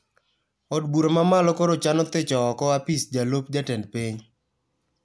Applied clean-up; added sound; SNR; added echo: none; none; none; none.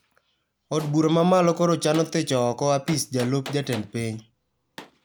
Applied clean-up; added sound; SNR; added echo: none; Gunshot, gunfire; 19 dB; none.